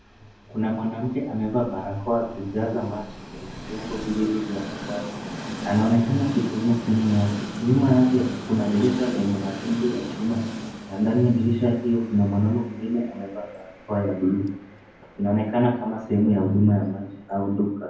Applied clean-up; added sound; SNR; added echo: none; Train; 12 dB; reverberation time 0.9 s.